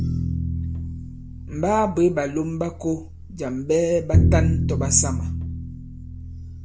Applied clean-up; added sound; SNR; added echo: none; Bowed string instrument; 0 dB; none.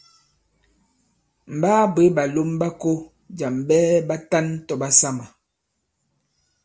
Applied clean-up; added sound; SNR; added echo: none; none; none; none.